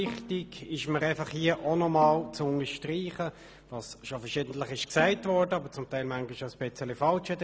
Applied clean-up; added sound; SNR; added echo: none; Bowed string instrument; 16 dB; none.